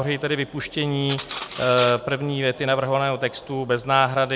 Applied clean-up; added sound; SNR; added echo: none; Cutlery, silverware; 13 dB; none.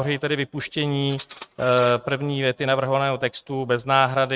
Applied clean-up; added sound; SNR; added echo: neural mask model RNNoise.